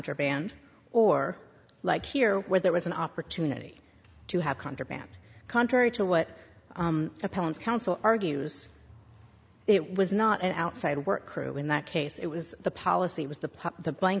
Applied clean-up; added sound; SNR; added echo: none; none; none; none.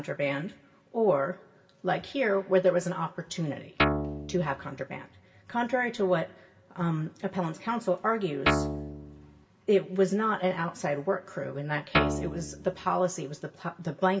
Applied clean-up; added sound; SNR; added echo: none; Guitar; 0 dB; reverberation time 0.2 s.